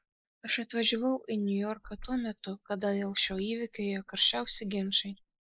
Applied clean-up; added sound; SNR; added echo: neural mask model Resemble Enhance denoiser.